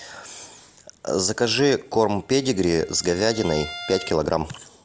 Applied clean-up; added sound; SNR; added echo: none; Bowed string instrument; 19 dB; none.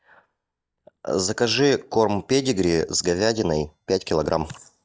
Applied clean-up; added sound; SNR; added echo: neural mask model DeepFilterNet 3.